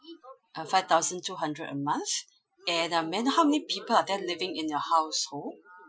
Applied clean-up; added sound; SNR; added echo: classical method Wiener filter.